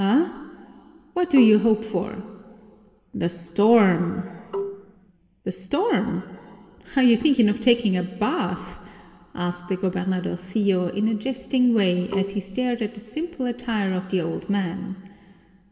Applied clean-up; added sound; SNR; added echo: none; Marimba, xylophone; 9 dB; reverberation time 2.1 s.